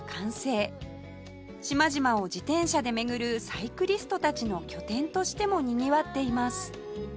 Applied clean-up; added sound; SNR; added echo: none; none; none; none.